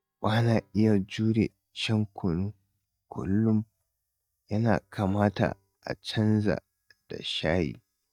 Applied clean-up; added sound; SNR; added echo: neural mask model DeepFilterNet 3.